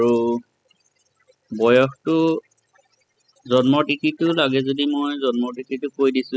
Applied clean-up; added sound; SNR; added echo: classical method spectral subtraction.